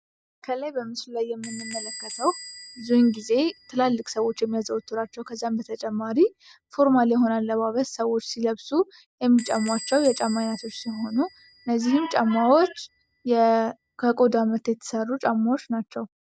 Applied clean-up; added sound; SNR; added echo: none; Door / Bell; 19 dB; none.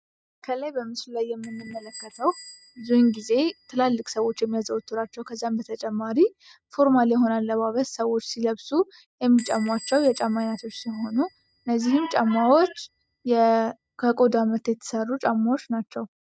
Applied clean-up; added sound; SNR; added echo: neural mask model RNNoise.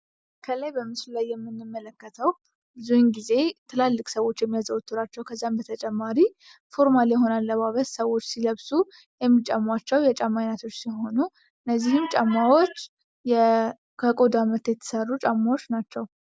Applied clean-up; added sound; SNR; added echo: none; none; none; none.